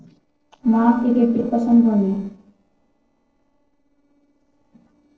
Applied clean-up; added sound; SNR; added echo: neural separator model SepFormer DNS4.